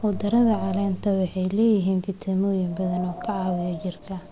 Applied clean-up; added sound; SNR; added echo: none; Wind; 15 dB; none.